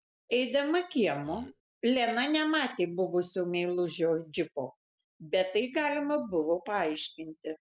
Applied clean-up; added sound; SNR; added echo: none; Burping, eructation; 19 dB; none.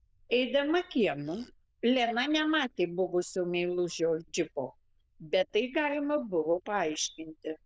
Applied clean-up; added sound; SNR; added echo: neural diffusion model UNIVERSE++.